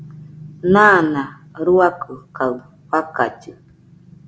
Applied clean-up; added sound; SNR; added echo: none; none; none; none.